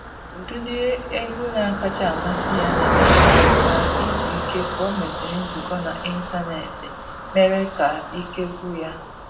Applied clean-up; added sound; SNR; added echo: none; Car passing by; -3 dB; reverberation time 0.6 s.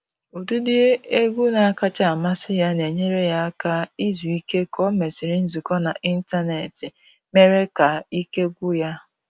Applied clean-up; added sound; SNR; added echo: none; none; none; none.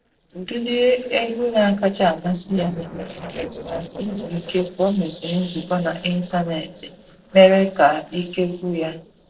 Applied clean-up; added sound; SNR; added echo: neural separator model SepFormer DNS4.